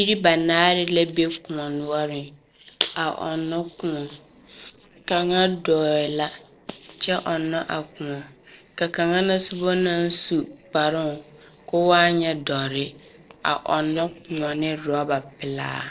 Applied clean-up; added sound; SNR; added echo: neural separator model SepFormer DNS4.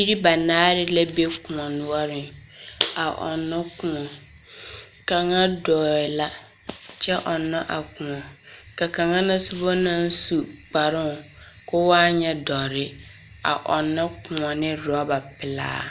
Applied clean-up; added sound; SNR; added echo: none; none; none; none.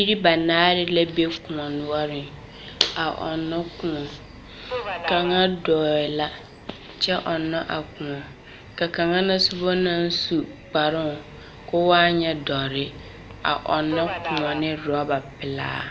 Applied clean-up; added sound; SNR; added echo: none; Subway, metro, underground; 14 dB; none.